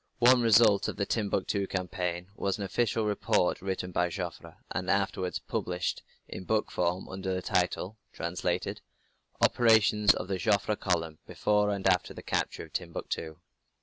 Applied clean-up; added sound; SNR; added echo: none; none; none; none.